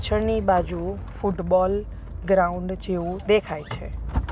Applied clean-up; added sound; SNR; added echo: none; none; none; none.